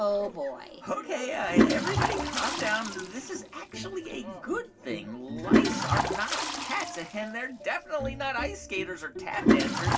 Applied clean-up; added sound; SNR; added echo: none; Toilet flush; -3 dB; reverberation time 0.2 s.